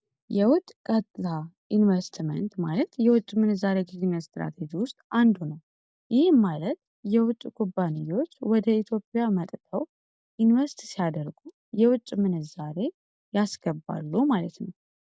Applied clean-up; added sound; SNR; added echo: none; none; none; none.